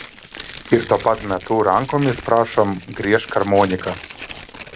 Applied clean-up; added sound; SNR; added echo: none; Tearing; 15 dB; none.